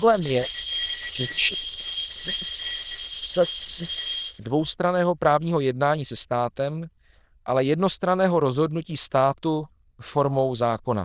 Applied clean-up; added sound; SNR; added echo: neural diffusion model UNIVERSE++.